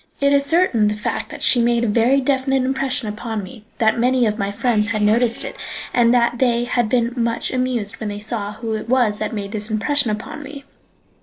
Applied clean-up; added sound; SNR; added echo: neural separator model SepFormer DNS4.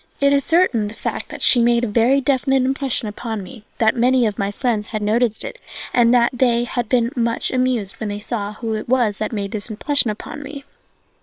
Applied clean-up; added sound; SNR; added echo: neural separator model SepFormer WHAM!.